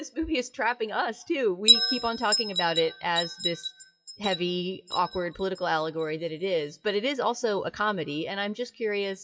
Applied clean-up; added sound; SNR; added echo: classical method WPE with log-MMSE.